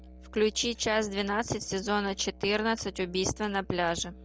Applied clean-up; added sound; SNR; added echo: none; Musical instrument; 19 dB; none.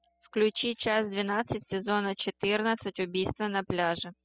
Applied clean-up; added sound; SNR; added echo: classical method spectral subtraction.